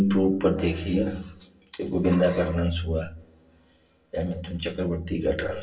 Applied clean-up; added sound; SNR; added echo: none; none; none; reverberation time 0.2 s.